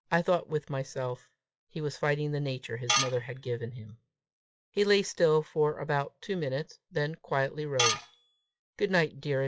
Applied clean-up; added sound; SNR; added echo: classical method log-MMSE.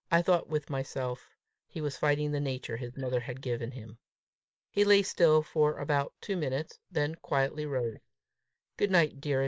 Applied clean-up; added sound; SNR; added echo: neural mask model Resemble Enhance denoiser.